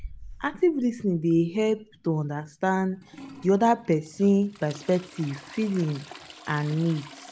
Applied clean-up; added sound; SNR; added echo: none; Trickle, dribble / Toilet flush; 20 dB; none.